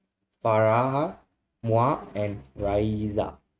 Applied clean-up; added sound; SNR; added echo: neural mask model RNNoise.